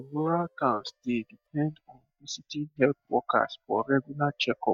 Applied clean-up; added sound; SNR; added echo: neural mask model DeepFilterNet 3.